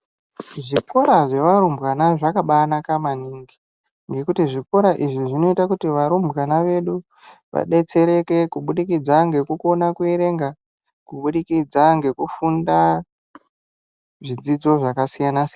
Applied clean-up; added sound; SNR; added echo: none; none; none; none.